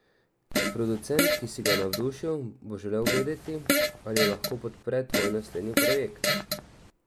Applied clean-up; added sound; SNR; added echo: none; Fart; -2 dB; none.